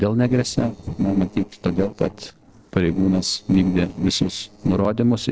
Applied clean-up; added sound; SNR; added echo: neural separator model SepFormer DNS4.